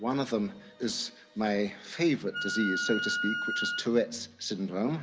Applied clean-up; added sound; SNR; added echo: none; Wind instrument, woodwind instrument; 3 dB; none.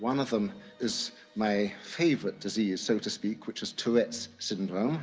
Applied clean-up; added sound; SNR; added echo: none; none; none; none.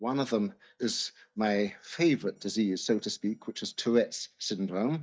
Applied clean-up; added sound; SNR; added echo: neural mask model DeepFilterNet 3.